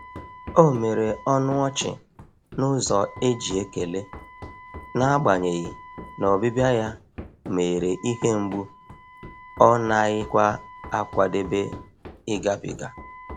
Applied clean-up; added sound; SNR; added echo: none; Run + Wind instrument, woodwind instrument; 16 dB; none.